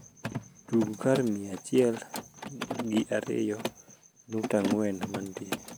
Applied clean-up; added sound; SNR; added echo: none; Mechanisms; 8 dB; none.